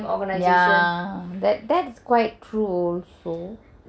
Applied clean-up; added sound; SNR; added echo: none; none; none; none.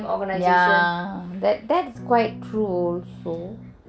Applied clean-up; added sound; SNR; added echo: none; Electric guitar / Strum; 15 dB; none.